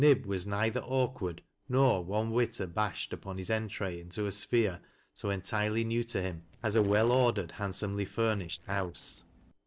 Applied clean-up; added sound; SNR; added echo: neural separator model SepFormer DNS4.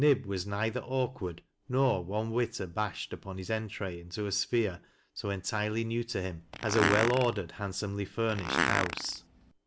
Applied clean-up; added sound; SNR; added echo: none; Fart; 2 dB; none.